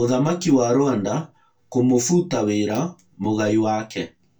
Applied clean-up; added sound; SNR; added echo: none; none; none; reverberation time 0.2 s.